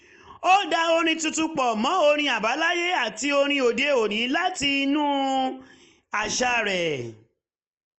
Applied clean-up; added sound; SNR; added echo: neural mask model Resemble Enhance denoiser.